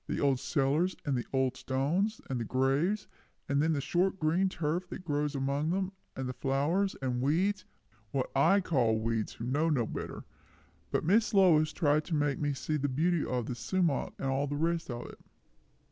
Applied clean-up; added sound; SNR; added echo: none; none; none; none.